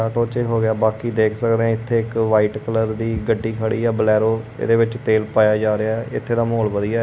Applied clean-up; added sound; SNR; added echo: none; none; none; none.